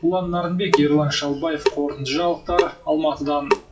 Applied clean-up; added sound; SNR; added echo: classical method WPE with log-MMSE.